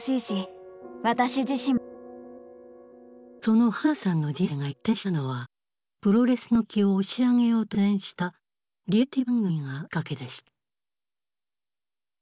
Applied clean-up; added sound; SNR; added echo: none; none; none; none.